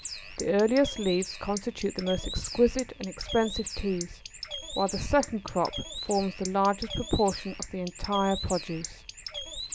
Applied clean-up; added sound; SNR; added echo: none; Bird; 10 dB; none.